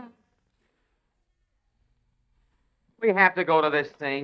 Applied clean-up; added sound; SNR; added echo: neural mask model DeepFilterNet 3.